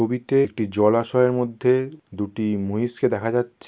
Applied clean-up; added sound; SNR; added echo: none; none; none; none.